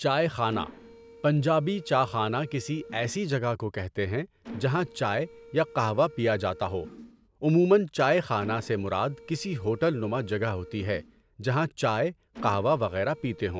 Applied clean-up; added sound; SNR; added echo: none; Mechanisms; 19 dB; none.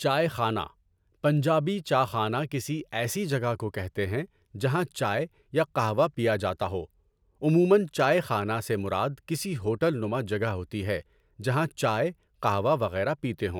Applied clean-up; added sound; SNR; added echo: none; none; none; none.